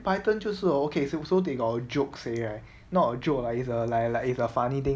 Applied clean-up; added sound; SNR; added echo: none; none; none; none.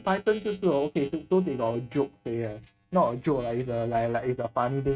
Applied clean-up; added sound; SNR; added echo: neural mask model RNNoise.